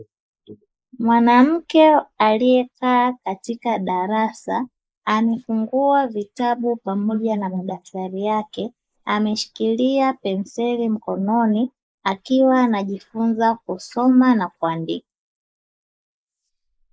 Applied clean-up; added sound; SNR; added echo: neural mask model Resemble Enhance denoiser.